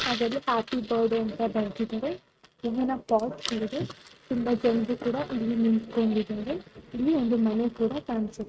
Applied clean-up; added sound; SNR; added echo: neural mask model RNNoise.